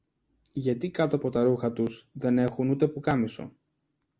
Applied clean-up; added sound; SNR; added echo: none; none; none; none.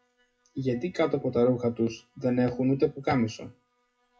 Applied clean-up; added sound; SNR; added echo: classical method WPE with log-MMSE.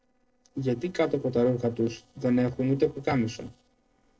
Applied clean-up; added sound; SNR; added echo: neural separator model SepFormer DNS4.